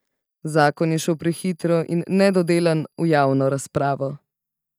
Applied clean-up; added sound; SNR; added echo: neural mask model DeepFilterNet 3.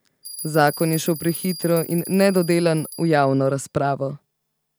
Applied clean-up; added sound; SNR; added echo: none; Bell; 14 dB; none.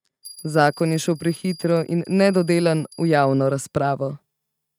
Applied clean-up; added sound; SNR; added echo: neural mask model RNNoise.